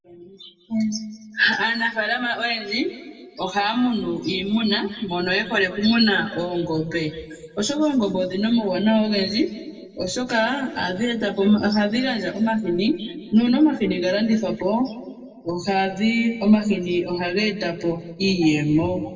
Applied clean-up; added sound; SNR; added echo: none; none; none; reverberation time 1.4 s.